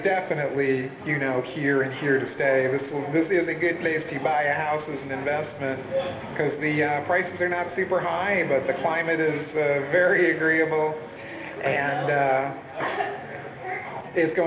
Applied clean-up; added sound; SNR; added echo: none; none; none; reverberation time 1.0 s.